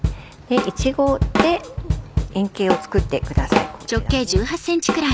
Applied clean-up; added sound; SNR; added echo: none; Drum kit; 0 dB; none.